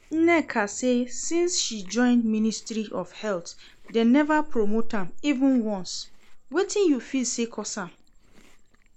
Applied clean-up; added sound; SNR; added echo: none; Chewing, mastication; 7 dB; none.